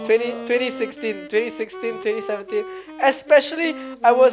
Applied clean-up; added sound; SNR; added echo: none; Wind instrument, woodwind instrument; 14 dB; none.